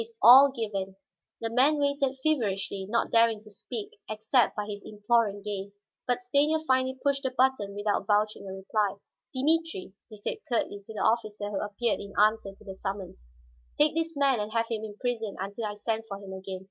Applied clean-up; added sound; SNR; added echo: none; none; none; none.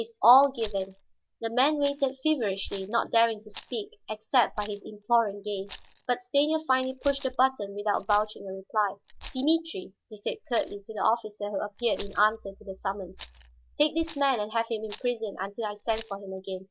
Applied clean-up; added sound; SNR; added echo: none; Rattle; 16 dB; none.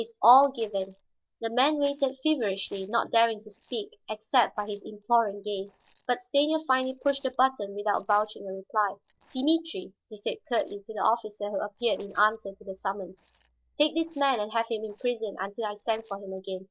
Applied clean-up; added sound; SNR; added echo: neural separator model SepFormer DNS4.